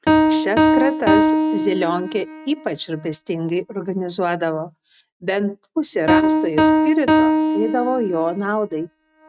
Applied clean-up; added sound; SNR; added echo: neural mask model RNNoise.